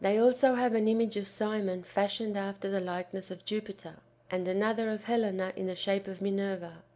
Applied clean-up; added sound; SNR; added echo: none; none; none; none.